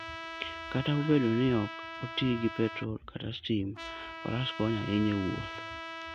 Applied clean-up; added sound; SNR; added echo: none; Trumpet; 10 dB; none.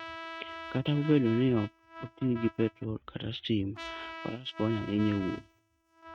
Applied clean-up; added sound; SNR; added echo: neural mask model RNNoise.